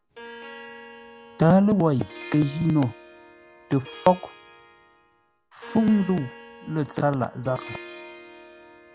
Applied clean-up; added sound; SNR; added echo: none; Harp; 18 dB; none.